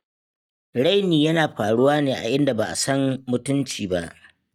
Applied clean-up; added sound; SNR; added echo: neural mask model DeepFilterNet 3.